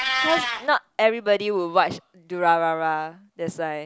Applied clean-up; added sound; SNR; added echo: none; Meow; 8 dB; none.